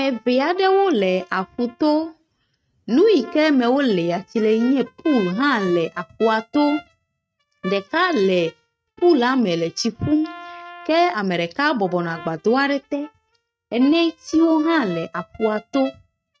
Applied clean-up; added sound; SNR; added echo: neural mask model RNNoise.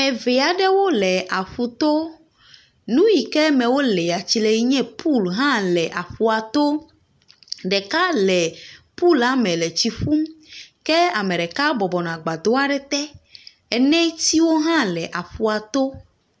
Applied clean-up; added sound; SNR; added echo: none; none; none; none.